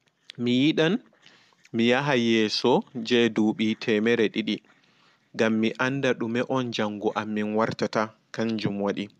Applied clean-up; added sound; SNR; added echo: none; none; none; none.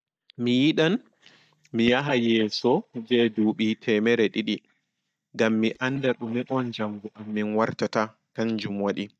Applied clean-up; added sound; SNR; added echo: neural mask model DeepFilterNet 3.